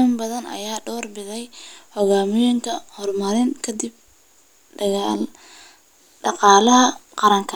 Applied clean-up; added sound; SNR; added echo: none; none; none; none.